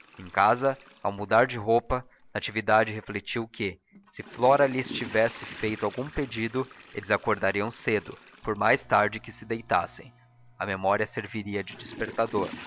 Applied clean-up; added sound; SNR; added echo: none; Toilet flush / Water; 19 dB; none.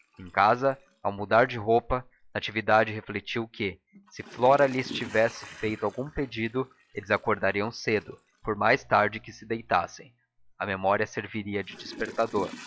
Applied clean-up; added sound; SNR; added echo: classical method log-MMSE.